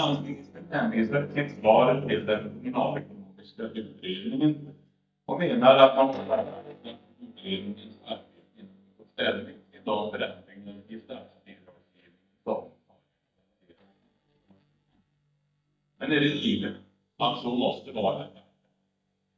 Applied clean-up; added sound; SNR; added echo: neural mask model DeepFilterNet 3.